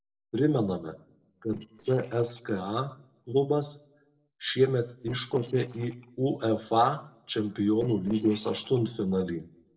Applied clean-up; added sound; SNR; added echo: neural separator model SepFormer DNS4.